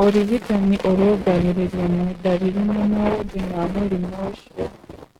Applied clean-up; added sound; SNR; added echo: neural mask model RNNoise.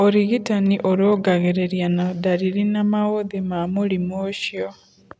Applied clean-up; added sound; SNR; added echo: none; none; none; none.